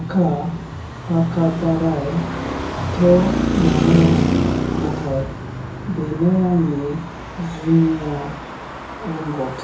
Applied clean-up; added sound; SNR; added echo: none; Traffic noise, roadway noise; 3 dB; reverberation time 0.7 s.